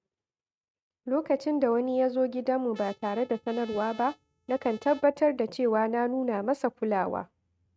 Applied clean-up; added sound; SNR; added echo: neural mask model RNNoise.